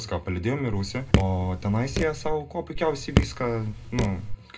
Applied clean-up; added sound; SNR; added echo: none; Raindrop / Drip; 0 dB; reverberation time 0.2 s.